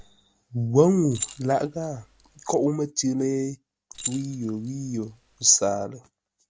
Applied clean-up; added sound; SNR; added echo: none; Keys jangling; 13 dB; none.